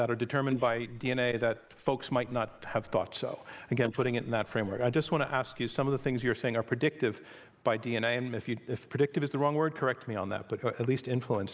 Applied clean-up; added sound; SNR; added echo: neural mask model Resemble Enhance denoiser.